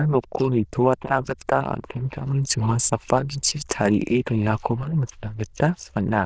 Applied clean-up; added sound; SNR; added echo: neural diffusion model UNIVERSE++.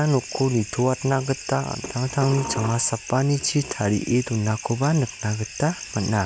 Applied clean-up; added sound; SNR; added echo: none; Dishes, pots, and pans; 12 dB; none.